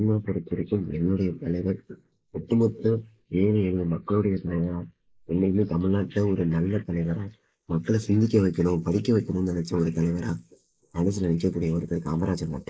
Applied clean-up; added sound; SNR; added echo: neural mask model Resemble Enhance denoiser.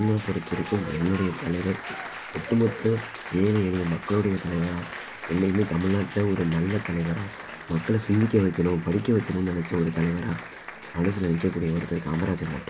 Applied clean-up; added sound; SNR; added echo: none; Applause; 13 dB; none.